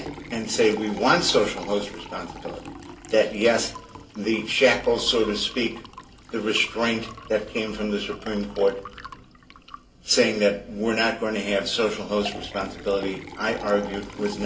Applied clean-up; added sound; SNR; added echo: none; Liquid; 16 dB; reverberation time 0.2 s.